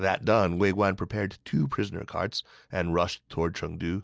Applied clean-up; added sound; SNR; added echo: none; none; none; none.